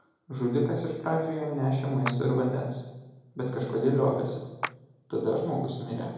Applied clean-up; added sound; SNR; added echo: none; Clapping; 13 dB; reverberation time 0.9 s.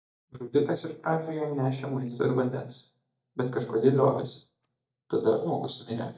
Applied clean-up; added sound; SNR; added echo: neural mask model DeepFilterNet 3.